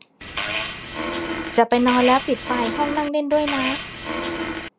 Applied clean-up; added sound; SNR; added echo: none; Fart; 5 dB; none.